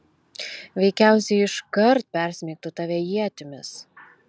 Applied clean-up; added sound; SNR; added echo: none; none; none; none.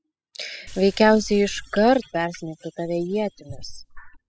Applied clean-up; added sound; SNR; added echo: classical method spectral subtraction.